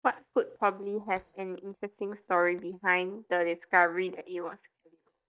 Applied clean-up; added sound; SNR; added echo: neural mask model DeepFilterNet 3.